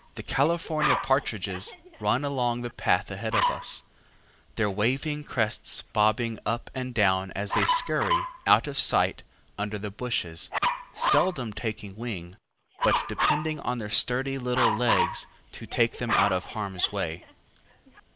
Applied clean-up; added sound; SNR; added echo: none; Dog; 4 dB; none.